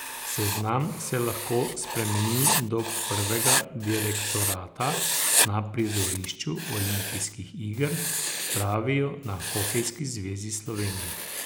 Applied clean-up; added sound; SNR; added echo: none; Writing; 1 dB; none.